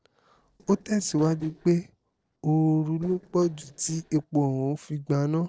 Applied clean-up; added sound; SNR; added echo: neural separator model SepFormer DNS4.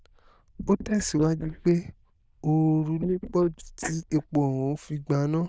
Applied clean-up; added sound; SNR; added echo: neural diffusion model UNIVERSE++.